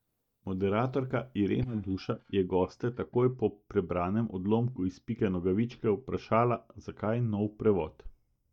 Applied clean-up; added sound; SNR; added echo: neural mask model DeepFilterNet 3.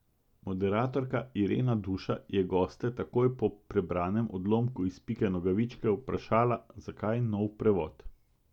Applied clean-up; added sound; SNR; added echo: none; none; none; none.